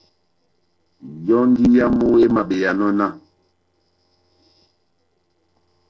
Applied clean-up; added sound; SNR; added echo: neural separator model SepFormer DNS4.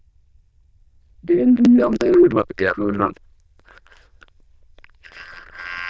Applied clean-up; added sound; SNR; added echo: neural diffusion model UNIVERSE++.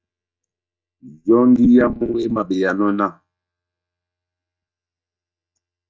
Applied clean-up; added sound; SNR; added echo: neural mask model DeepFilterNet 3.